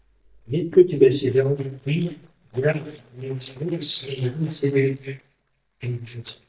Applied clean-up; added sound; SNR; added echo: neural mask model DeepFilterNet 3.